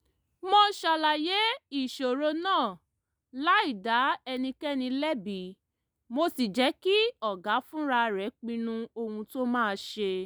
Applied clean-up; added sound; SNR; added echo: none; none; none; none.